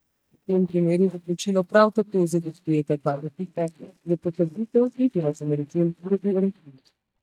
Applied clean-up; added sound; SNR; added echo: neural mask model DeepFilterNet 3.